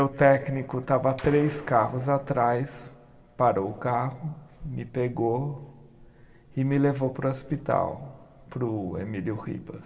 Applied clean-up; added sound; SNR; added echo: none; Gunshot, gunfire; 16 dB; reverberation time 1.9 s.